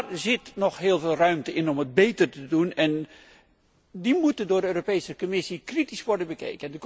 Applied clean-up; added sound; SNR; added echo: none; none; none; none.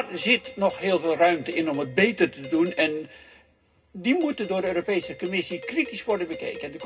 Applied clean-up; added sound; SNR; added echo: none; Doorbell; 16 dB; reverberation time 0.2 s.